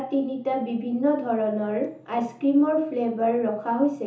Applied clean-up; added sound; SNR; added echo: none; none; none; reverberation time 0.7 s.